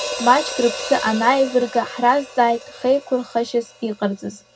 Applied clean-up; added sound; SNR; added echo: none; Hi-hat; 12 dB; reverberation time 0.2 s.